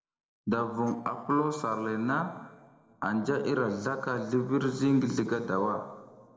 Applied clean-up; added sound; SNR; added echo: neural separator model SepFormer DNS4.